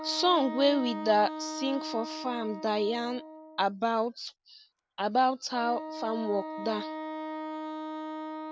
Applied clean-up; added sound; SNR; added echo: none; Wind instrument, woodwind instrument; 9 dB; none.